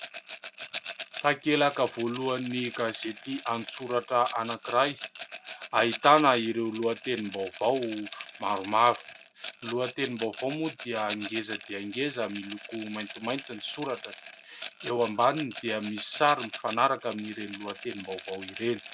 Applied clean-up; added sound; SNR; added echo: none; Rattle; 8 dB; none.